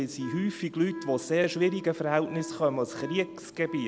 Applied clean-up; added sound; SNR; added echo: none; Wind instrument, woodwind instrument; 13 dB; none.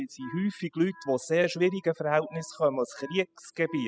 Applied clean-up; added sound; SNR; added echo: classical method spectral subtraction.